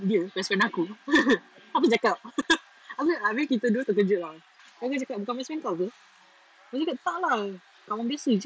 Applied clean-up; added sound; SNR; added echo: none; none; none; none.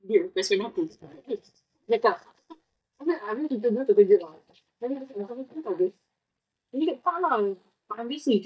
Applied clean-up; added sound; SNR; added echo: neural mask model DeepFilterNet 3.